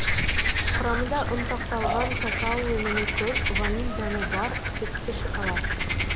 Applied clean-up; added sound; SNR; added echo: none; Frog + Burping, eructation; -5 dB; none.